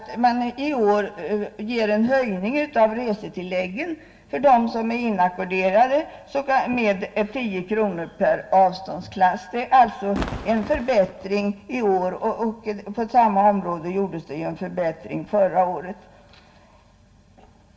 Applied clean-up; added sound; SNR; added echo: none; Fireworks; 10 dB; reverberation time 0.3 s.